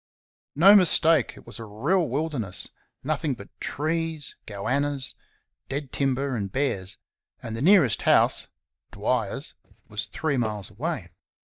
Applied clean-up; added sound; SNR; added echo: neural mask model DeepFilterNet 3.